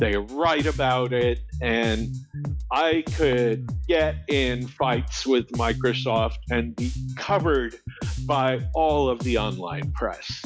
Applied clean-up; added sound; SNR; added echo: classical method log-MMSE.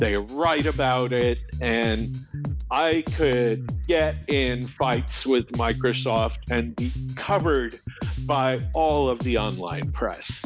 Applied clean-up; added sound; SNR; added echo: none; Bass guitar; 5 dB; none.